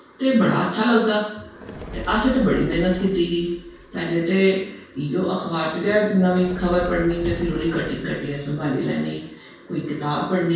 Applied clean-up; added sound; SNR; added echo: none; Fire; 17 dB; reverberation time 0.6 s.